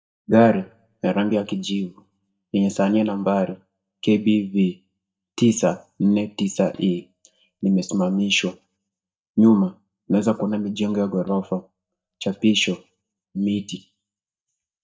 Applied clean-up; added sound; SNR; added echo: neural mask model DeepFilterNet 3.